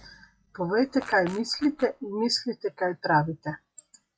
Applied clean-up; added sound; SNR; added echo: classical method log-MMSE.